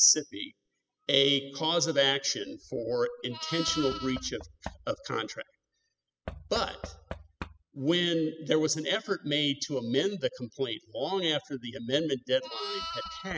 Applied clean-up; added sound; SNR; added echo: classical method spectral subtraction.